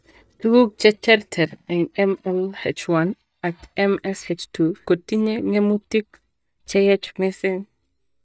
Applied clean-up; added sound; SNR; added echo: neural mask model DeepFilterNet 3.